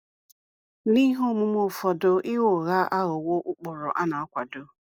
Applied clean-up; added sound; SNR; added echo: none; none; none; none.